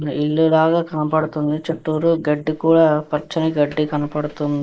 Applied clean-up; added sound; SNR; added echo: neural mask model Resemble Enhance denoiser.